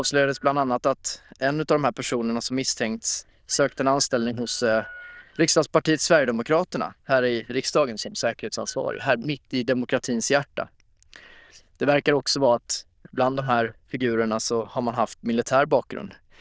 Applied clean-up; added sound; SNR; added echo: neural diffusion model UNIVERSE++.